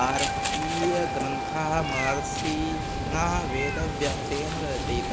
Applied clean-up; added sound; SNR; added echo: none; Wind instrument, woodwind instrument + Meow; 0 dB; none.